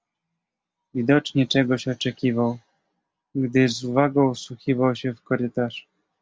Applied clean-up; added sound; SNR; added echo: none; none; none; none.